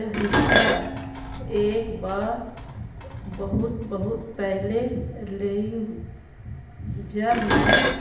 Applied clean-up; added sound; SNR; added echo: none; Dishes, pots, and pans; 0 dB; reverberation time 0.8 s.